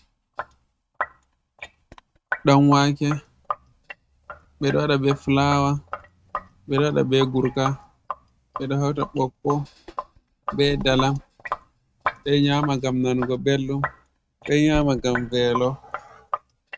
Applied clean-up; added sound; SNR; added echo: neural mask model RNNoise.